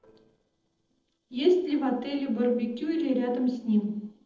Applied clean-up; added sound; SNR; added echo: neural separator model SepFormer DNS4.